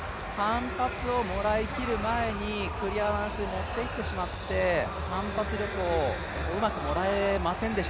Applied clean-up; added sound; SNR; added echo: none; none; none; none.